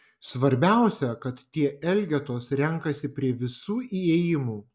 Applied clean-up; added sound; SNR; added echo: none; none; none; none.